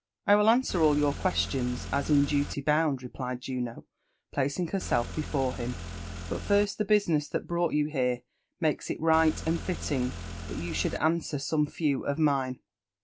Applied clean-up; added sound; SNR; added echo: none; Car; 9 dB; none.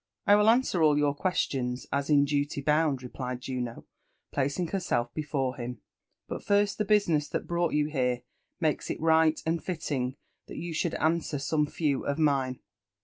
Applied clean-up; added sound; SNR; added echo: none; none; none; none.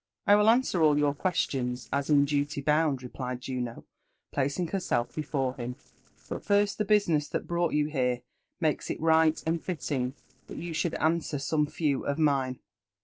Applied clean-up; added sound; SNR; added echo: neural separator model SepFormer DNS4.